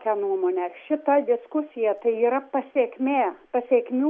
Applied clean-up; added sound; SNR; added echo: none; none; none; none.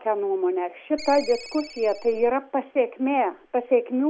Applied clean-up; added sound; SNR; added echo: none; Ringtone; 15 dB; none.